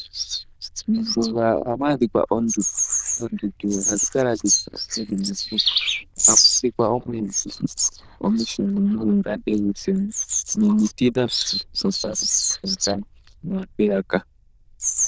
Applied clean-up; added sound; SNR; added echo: neural diffusion model UNIVERSE++.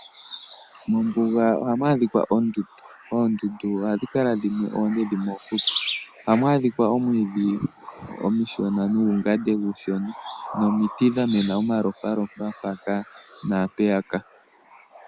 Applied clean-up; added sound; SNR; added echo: none; Bird vocalization, bird call, bird song; 3 dB; none.